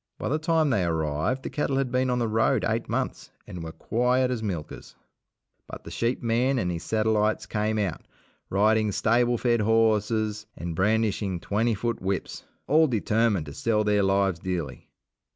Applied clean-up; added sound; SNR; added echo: none; none; none; none.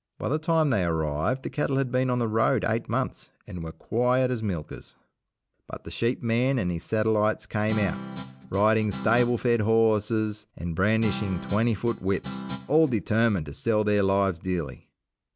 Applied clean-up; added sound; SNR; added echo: none; Guitar; 11 dB; none.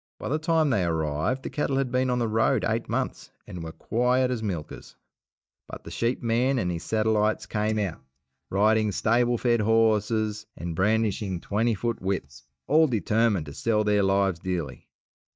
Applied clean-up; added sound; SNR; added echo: neural mask model DeepFilterNet 3.